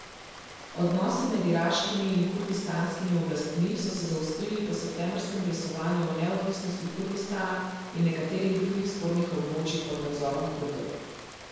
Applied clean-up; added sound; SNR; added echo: none; Rain; 15 dB; reverberation time 1.2 s.